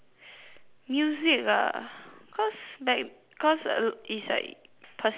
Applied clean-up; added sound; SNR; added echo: none; none; none; none.